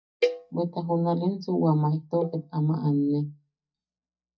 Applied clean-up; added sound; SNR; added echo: neural mask model DeepFilterNet 3.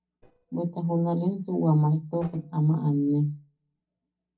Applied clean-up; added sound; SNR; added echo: neural separator model SepFormer DNS4.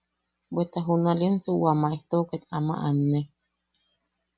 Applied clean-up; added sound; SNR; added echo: none; none; none; none.